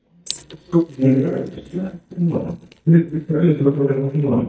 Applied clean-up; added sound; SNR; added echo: neural mask model DeepFilterNet 3.